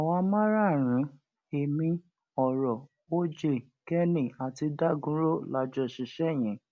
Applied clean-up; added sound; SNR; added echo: none; none; none; none.